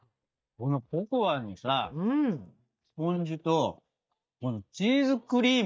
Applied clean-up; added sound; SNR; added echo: neural mask model DeepFilterNet 3.